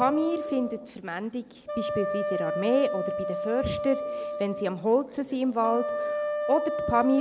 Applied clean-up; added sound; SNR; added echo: none; Wind instrument, woodwind instrument; 4 dB; none.